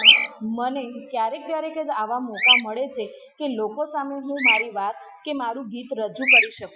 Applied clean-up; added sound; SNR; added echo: classical method Wiener filter.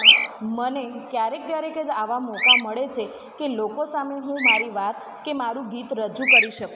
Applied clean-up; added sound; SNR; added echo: none; Bird vocalization, bird call, bird song; -4 dB; none.